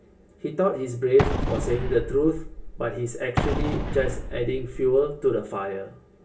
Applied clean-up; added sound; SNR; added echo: none; Explosion; 3 dB; reverberation time 0.2 s.